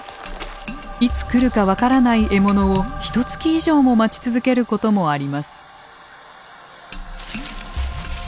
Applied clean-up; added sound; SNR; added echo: none; none; none; none.